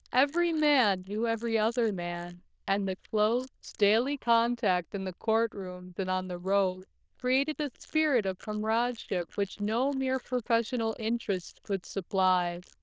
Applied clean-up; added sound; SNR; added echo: neural diffusion model UNIVERSE++.